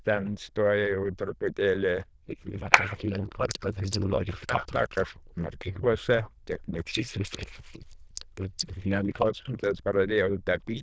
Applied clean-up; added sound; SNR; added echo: neural diffusion model UNIVERSE++.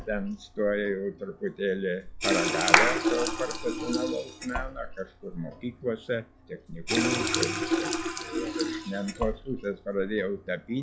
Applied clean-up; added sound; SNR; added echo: classical method log-MMSE.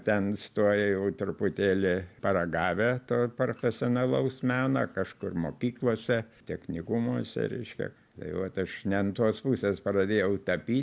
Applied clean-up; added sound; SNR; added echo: none; none; none; none.